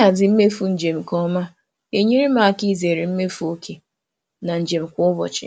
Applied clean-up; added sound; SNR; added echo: none; none; none; none.